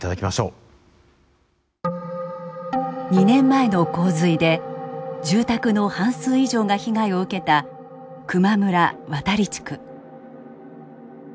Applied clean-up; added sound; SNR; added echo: none; none; none; none.